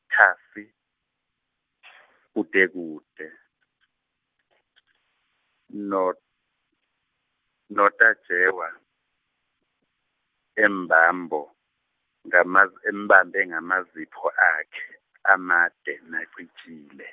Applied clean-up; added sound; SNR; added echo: none; none; none; none.